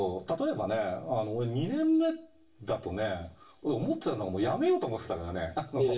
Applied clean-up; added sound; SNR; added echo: none; none; none; reverberation time 0.3 s.